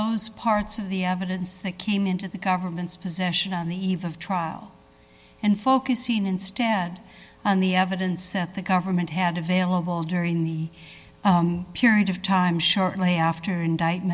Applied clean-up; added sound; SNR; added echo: none; none; none; none.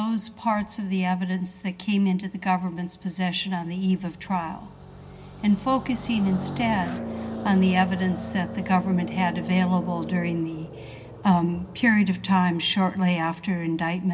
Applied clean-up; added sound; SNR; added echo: none; Car passing by; 13 dB; reverberation time 0.3 s.